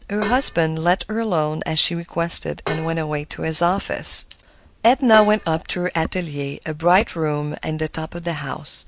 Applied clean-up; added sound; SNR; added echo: none; Dishes, pots, and pans; 10 dB; none.